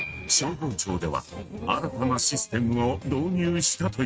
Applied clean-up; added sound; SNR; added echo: neural mask model RNNoise.